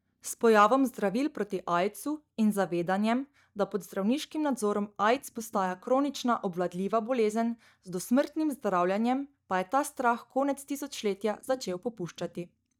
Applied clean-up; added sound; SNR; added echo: neural mask model DeepFilterNet 3.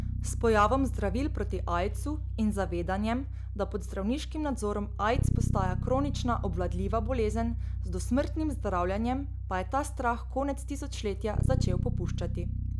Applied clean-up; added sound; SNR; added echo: none; Bass guitar; 0 dB; none.